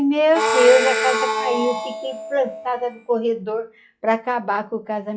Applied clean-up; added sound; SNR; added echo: classical method log-MMSE.